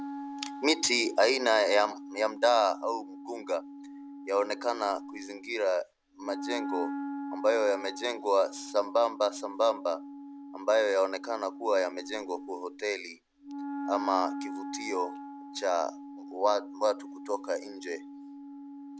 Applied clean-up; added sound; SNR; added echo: none; Wind instrument, woodwind instrument; 11 dB; none.